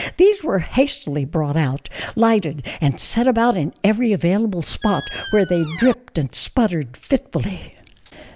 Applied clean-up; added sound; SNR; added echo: none; Squeak; 11 dB; none.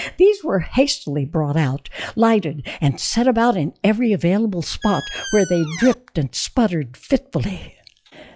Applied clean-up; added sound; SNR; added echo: classical method log-MMSE.